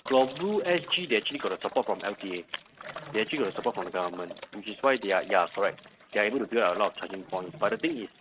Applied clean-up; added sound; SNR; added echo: neural mask model RNNoise.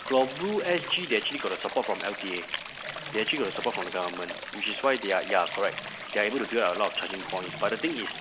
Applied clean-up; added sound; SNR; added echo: none; Stream; 9 dB; none.